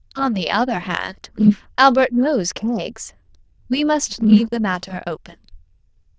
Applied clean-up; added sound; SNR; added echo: neural diffusion model UNIVERSE++.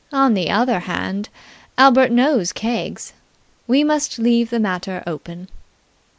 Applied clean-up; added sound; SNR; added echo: none; none; none; none.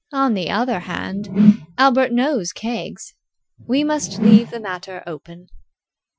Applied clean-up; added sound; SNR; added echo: classical method Wiener filter.